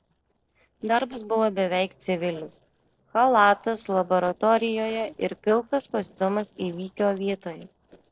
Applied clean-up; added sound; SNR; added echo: neural separator model SepFormer DNS4.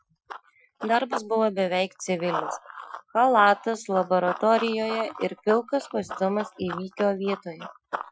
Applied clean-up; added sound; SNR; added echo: classical method Wiener filter.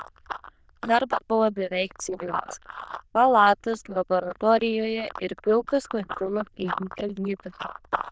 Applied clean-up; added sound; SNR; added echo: neural diffusion model UNIVERSE++.